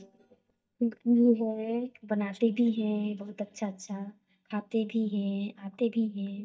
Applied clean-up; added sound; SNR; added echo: neural mask model DeepFilterNet 3.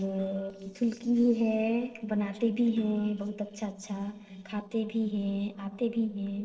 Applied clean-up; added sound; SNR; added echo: neural separator model SepFormer DNS4.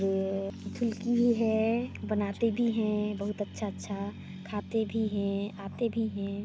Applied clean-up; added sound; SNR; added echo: none; none; none; none.